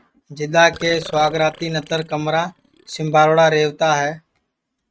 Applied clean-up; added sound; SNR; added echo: neural mask model RNNoise.